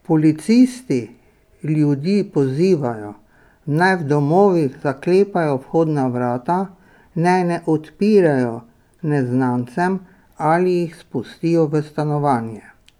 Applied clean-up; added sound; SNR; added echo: none; none; none; none.